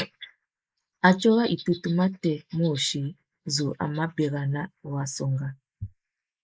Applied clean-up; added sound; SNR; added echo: neural mask model Resemble Enhance denoiser.